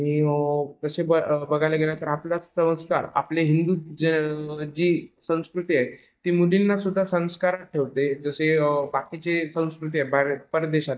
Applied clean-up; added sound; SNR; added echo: neural mask model DeepFilterNet 3.